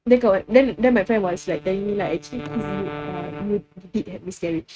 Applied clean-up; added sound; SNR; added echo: neural mask model RNNoise.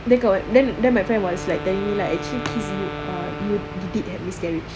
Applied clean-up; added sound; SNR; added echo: none; Wind instrument, woodwind instrument; 11 dB; none.